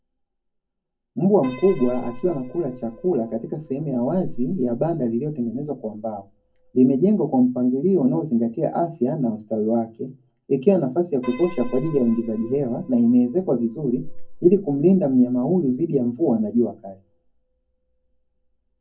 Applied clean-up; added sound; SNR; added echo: none; Piano; 16 dB; reverberation time 0.3 s.